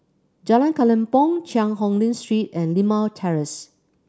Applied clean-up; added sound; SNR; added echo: none; none; none; none.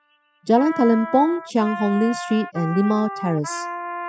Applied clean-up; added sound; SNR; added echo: classical method spectral subtraction.